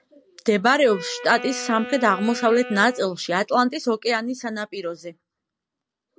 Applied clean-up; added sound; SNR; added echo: none; Wind instrument, woodwind instrument; 13 dB; none.